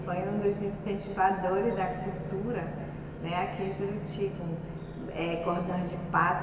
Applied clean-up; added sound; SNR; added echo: none; Engine / Boat, Water vehicle; 8 dB; reverberation time 2.5 s.